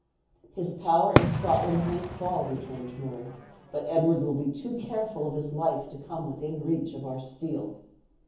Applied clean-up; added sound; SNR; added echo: none; Fireworks; 0 dB; reverberation time 0.7 s.